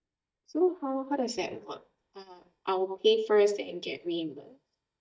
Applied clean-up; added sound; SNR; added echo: neural mask model DeepFilterNet 3.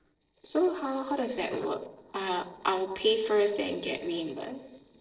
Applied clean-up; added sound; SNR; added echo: neural separator model SepFormer DNS4.